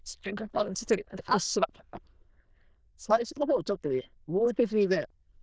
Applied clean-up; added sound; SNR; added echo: neural diffusion model UNIVERSE++.